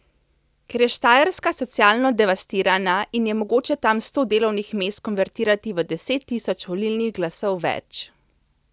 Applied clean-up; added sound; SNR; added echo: none; none; none; none.